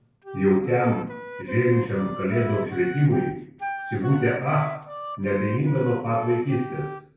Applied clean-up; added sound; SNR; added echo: none; Wind instrument, woodwind instrument; 11 dB; reverberation time 0.6 s.